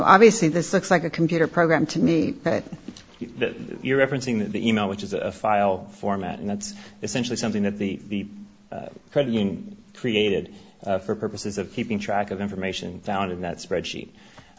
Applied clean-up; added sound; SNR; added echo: none; none; none; none.